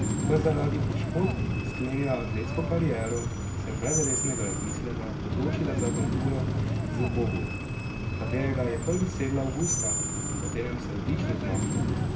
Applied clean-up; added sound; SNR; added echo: none; Screech; -3 dB; reverberation time 0.4 s.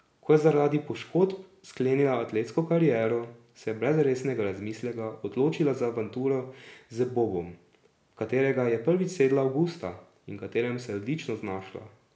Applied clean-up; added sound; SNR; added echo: none; none; none; none.